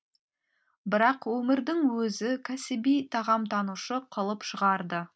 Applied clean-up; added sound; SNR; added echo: none; none; none; none.